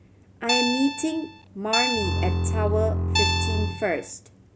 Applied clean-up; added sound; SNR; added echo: none; Bowed string instrument + Guitar; -3 dB; none.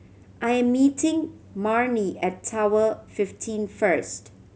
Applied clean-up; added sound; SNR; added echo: none; none; none; none.